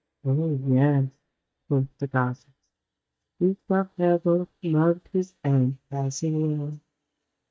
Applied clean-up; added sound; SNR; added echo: neural mask model DeepFilterNet 3.